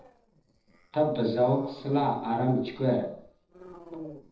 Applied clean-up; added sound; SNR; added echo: neural separator model SepFormer DNS4.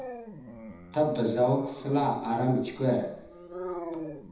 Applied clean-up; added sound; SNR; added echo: none; Dog; 12 dB; reverberation time 1.1 s.